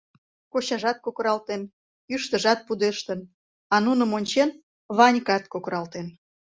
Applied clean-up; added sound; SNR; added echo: none; none; none; none.